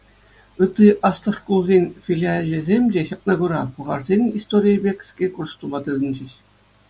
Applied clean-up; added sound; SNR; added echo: none; none; none; none.